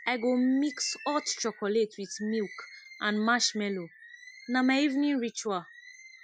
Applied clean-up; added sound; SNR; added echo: classical method Wiener filter.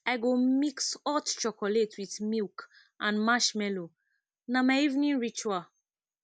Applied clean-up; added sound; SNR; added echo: none; none; none; none.